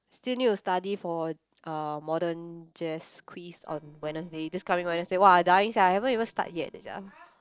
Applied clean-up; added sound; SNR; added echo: neural separator model SepFormer DNS4.